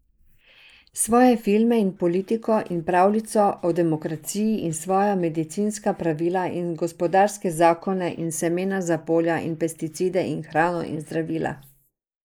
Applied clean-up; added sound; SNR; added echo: neural mask model Resemble Enhance denoiser.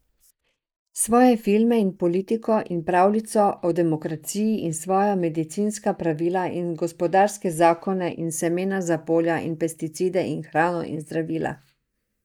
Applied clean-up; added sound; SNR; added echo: neural mask model DeepFilterNet 3.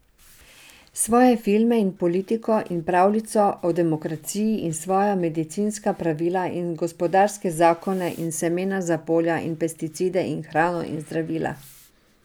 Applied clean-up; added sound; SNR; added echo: none; none; none; none.